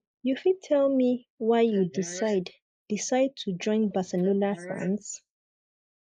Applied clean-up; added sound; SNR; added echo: neural mask model Resemble Enhance denoiser.